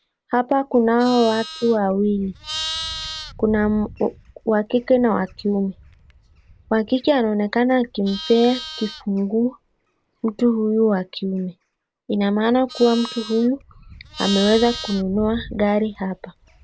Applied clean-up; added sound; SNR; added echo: none; Livestock, farm animals, working animals; 15 dB; none.